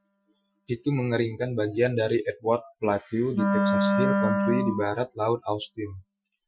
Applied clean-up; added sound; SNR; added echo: classical method Wiener filter.